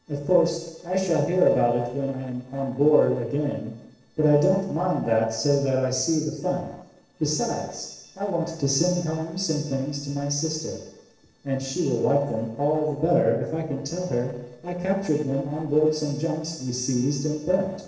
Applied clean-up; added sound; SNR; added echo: neural separator model SepFormer DNS4.